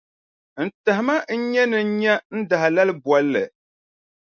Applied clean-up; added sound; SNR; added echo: none; none; none; none.